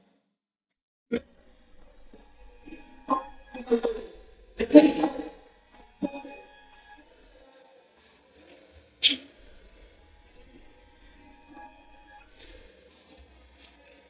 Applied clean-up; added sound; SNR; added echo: neural mask model DeepFilterNet 3.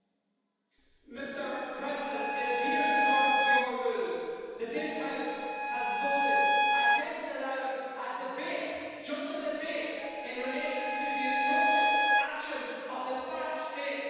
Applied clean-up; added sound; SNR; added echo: none; Bowed string instrument; -5 dB; reverberation time 2.1 s.